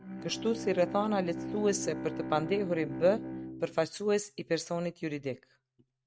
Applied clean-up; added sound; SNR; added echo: neural mask model RNNoise.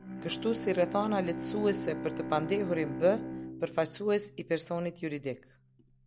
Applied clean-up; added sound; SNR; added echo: none; Bowed string instrument; 8 dB; none.